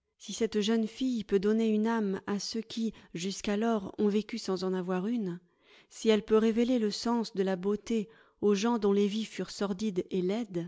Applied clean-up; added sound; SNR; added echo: none; none; none; none.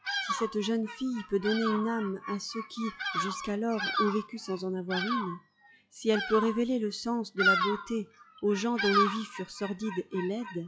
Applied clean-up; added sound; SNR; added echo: classical method log-MMSE.